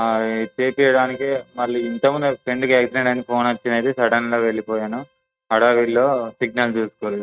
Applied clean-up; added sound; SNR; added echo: neural mask model RNNoise.